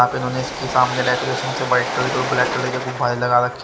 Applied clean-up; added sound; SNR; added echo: none; Train; 5 dB; none.